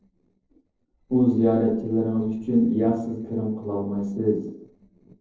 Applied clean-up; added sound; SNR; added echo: neural separator model SepFormer DNS4.